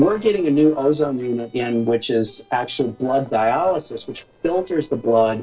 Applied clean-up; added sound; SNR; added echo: neural separator model SepFormer DNS4.